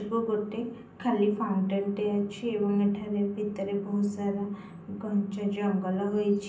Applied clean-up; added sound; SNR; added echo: none; none; none; reverberation time 0.6 s.